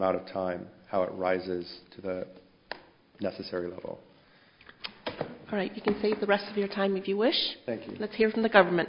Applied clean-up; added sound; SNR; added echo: none; none; none; none.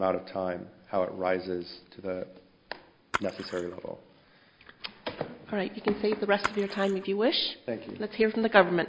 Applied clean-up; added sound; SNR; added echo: none; Splash, splatter; 11 dB; none.